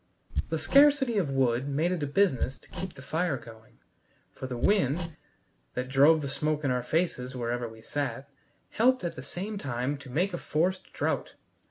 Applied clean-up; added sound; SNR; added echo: none; Hammer; 7 dB; none.